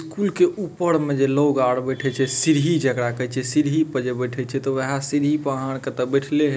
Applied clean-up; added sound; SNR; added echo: none; none; none; none.